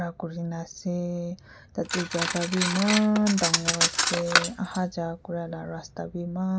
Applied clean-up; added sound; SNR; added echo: none; Cutlery, silverware; 0 dB; none.